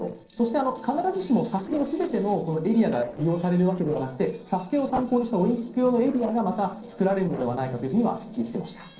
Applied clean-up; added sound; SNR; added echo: neural separator model SepFormer DNS4.